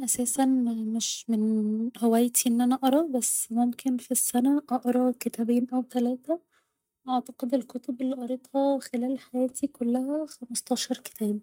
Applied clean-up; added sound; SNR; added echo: neural mask model DeepFilterNet 3.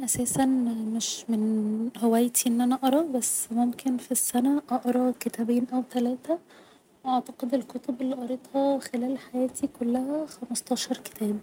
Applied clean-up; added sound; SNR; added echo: none; none; none; none.